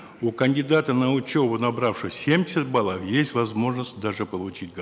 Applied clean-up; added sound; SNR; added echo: none; none; none; none.